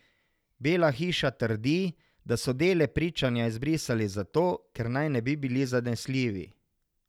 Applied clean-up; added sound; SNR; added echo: none; none; none; none.